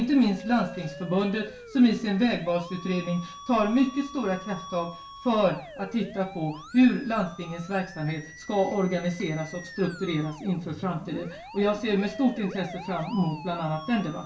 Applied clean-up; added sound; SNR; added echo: none; Musical instrument; 16 dB; reverberation time 0.3 s.